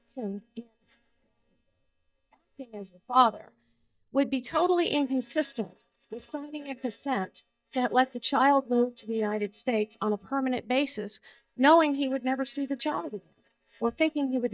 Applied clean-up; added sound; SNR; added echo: neural mask model DeepFilterNet 3.